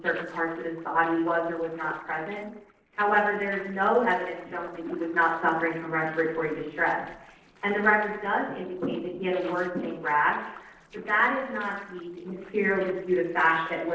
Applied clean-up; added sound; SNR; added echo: neural separator model SepFormer DNS4.